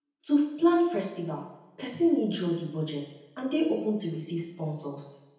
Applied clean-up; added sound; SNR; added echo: none; none; none; reverberation time 0.9 s.